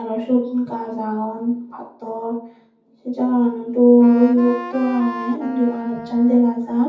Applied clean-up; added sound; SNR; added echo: none; Wind instrument, woodwind instrument; 12 dB; reverberation time 0.6 s.